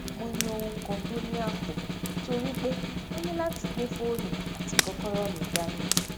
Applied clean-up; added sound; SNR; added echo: none; Snare drum + Crackle; -3 dB; none.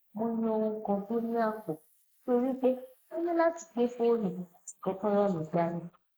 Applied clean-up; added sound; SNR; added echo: neural mask model Resemble Enhance denoiser.